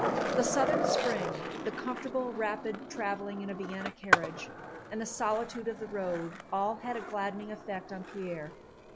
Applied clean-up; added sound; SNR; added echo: none; Skateboard; 0 dB; none.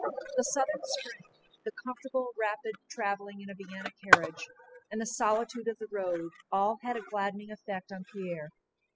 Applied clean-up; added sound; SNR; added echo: classical method spectral subtraction.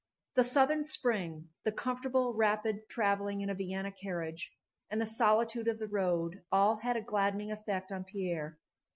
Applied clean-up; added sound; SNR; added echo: none; none; none; none.